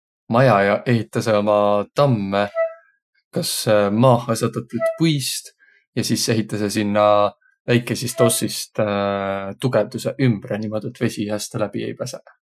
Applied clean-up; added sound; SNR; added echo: classical method Wiener filter.